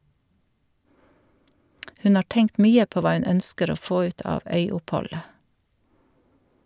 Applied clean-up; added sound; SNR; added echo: none; none; none; none.